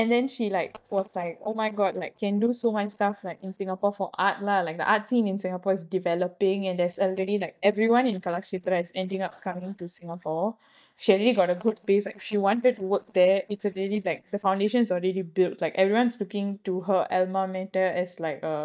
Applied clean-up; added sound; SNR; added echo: neural mask model DeepFilterNet 3.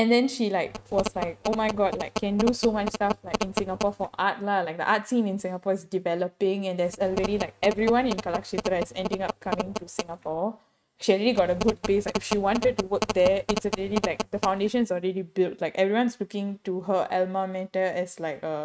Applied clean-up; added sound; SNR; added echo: neural mask model RNNoise.